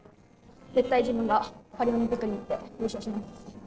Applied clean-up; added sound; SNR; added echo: neural separator model SepFormer DNS4.